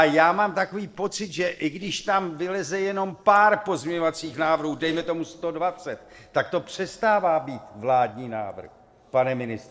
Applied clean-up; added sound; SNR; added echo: neural separator model SepFormer DNS4.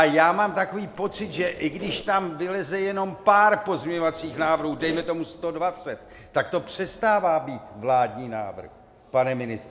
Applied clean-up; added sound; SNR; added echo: none; Squeak; 17 dB; reverberation time 1.1 s.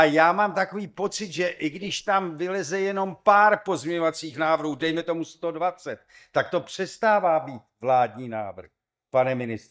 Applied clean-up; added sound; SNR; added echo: neural mask model DeepFilterNet 3.